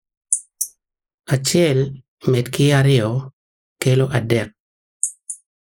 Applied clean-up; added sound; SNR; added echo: neural mask model Resemble Enhance denoiser.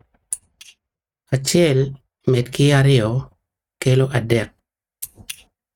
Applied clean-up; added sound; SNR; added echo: neural mask model RNNoise.